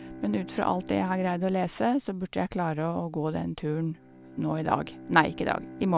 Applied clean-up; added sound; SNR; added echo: none; Bowed string instrument; 17 dB; none.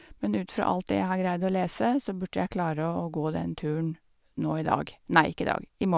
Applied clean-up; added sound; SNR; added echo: none; none; none; none.